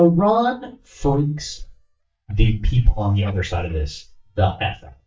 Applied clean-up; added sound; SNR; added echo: neural mask model DeepFilterNet 3.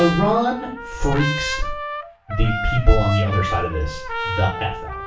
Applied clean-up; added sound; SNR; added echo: none; Trumpet; 7 dB; reverberation time 0.3 s.